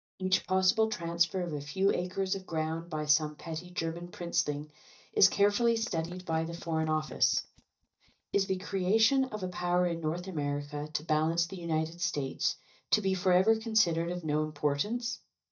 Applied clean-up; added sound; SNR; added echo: neural mask model DeepFilterNet 3.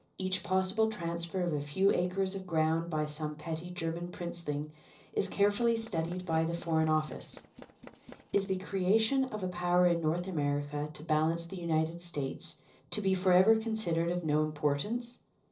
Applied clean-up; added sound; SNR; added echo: neural separator model SepFormer DNS4.